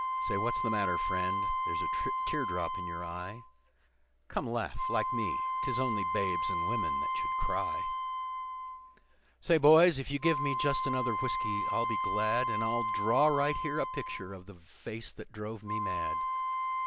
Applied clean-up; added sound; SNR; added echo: none; Wind instrument, woodwind instrument; 0 dB; none.